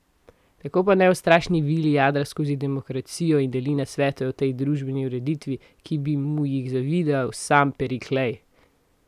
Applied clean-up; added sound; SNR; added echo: none; none; none; none.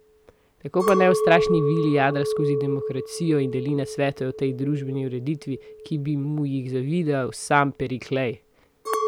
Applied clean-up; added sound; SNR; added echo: none; Chink, clink; 5 dB; none.